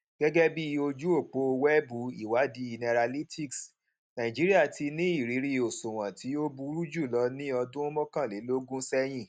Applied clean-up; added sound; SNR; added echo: none; none; none; none.